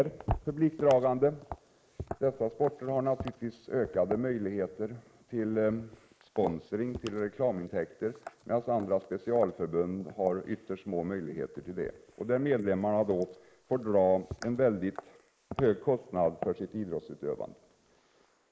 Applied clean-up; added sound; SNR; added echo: neural mask model Resemble Enhance denoiser.